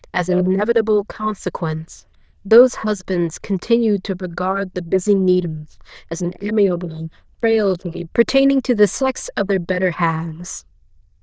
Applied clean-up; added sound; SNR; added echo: neural diffusion model UNIVERSE++.